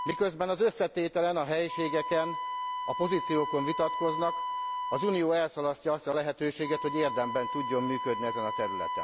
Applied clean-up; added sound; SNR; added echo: none; Wind instrument, woodwind instrument; 6 dB; none.